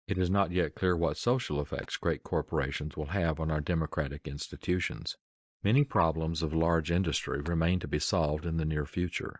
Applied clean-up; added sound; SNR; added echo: neural mask model DeepFilterNet 3.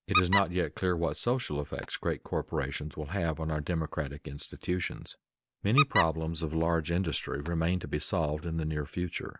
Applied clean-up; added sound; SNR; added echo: none; Squeak; 2 dB; none.